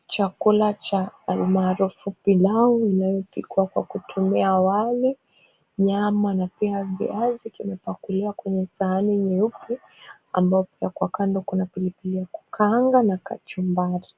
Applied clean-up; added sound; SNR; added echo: none; none; none; none.